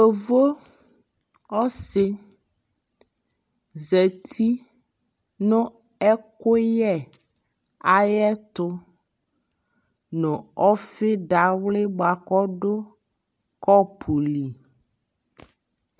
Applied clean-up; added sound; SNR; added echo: none; none; none; none.